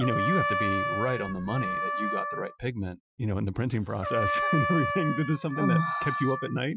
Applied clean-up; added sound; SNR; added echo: classical method Wiener filter.